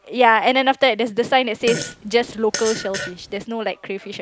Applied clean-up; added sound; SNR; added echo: none; Fart; 11 dB; none.